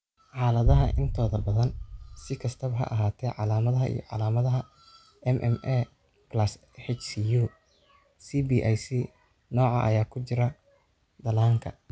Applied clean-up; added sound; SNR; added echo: none; Boom; 3 dB; none.